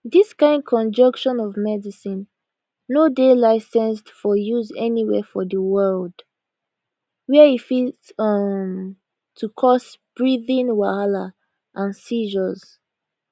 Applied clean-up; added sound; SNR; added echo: none; none; none; none.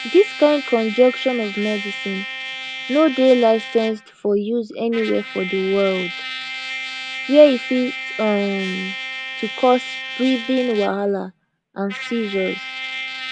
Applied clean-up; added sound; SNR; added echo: none; Trumpet; 10 dB; none.